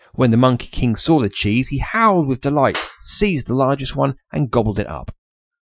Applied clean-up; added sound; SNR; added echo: classical method Wiener filter.